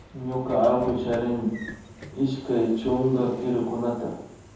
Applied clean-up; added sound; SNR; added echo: none; Sliding door / Train; 17 dB; reverberation time 0.9 s.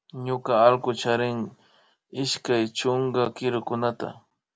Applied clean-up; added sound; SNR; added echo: none; none; none; none.